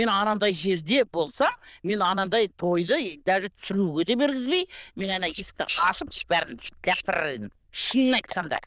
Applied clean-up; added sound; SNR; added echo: neural diffusion model UNIVERSE++.